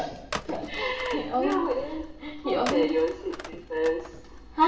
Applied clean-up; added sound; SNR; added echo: none; Telephone; 13 dB; reverberation time 0.9 s.